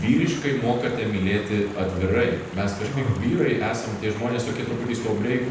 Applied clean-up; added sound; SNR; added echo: none; Stream; 18 dB; reverberation time 0.9 s.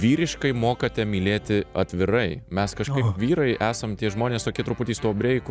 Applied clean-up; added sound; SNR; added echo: none; none; none; none.